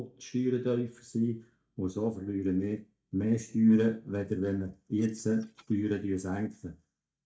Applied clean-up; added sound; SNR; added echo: neural mask model DeepFilterNet 3.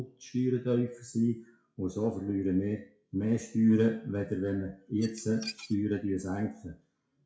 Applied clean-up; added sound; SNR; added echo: classical method WPE with log-MMSE.